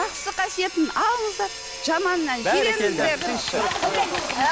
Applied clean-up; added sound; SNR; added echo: none; Sawing; 11 dB; none.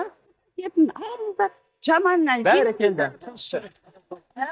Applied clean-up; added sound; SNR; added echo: neural mask model DeepFilterNet 3.